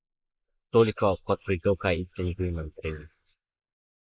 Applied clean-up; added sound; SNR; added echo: neural mask model Resemble Enhance denoiser.